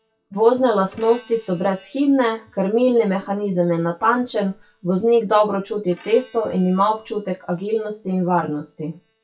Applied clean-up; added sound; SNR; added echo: classical method WPE with log-MMSE.